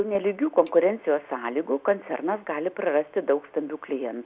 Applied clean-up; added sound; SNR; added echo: none; Bicycle bell; 17 dB; none.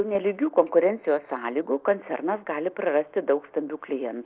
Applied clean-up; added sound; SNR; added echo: neural separator model SepFormer DNS4.